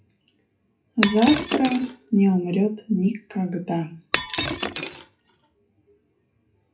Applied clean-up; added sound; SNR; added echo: classical method WPE with log-MMSE.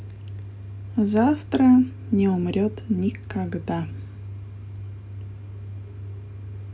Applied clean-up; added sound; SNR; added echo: none; none; none; none.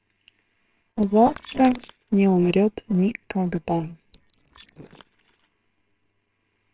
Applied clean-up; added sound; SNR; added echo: neural separator model SepFormer WHAMR!.